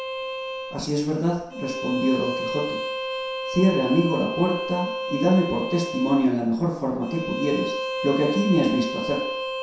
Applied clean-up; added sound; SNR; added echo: none; Bowed string instrument; 6 dB; reverberation time 0.7 s.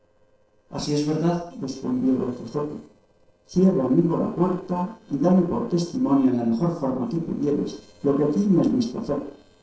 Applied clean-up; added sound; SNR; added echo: neural separator model SepFormer DNS4.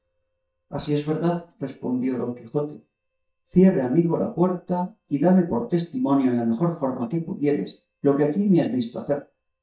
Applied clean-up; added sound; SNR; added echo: neural mask model DeepFilterNet 3.